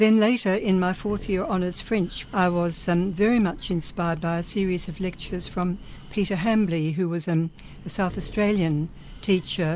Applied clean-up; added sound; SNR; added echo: none; Breathing; 17 dB; none.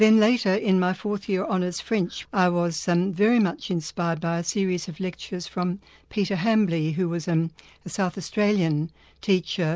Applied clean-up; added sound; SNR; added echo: none; none; none; none.